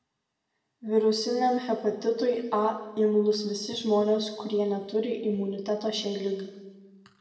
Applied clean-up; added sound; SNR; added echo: none; none; none; reverberation time 1.1 s.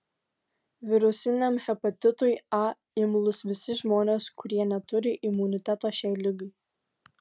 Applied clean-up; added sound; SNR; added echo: none; none; none; none.